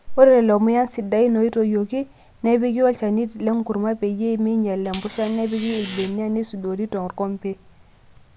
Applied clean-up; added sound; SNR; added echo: none; Buzz; 10 dB; none.